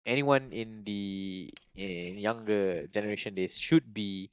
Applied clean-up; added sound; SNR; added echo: neural mask model DeepFilterNet 3.